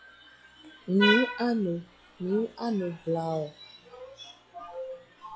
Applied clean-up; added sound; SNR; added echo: classical method log-MMSE.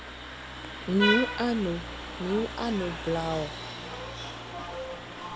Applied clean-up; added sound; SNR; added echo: none; Vehicle horn, car horn, honking; 4 dB; none.